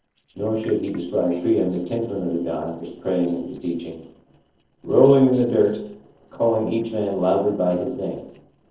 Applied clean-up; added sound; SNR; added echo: neural separator model SepFormer DNS4.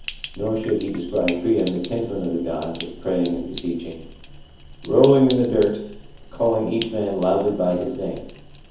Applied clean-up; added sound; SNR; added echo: none; Sink (filling or washing); 16 dB; reverberation time 0.7 s.